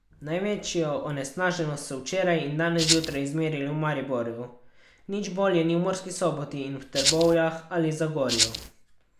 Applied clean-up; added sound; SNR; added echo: none; Rattle (instrument); 0 dB; none.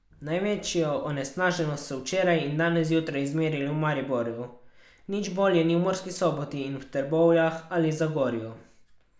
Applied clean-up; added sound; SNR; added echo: none; none; none; none.